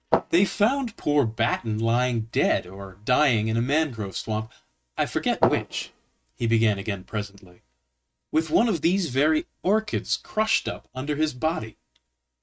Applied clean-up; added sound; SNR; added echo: neural mask model RNNoise.